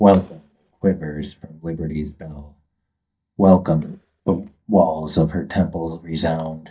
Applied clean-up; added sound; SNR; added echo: neural mask model DeepFilterNet 3.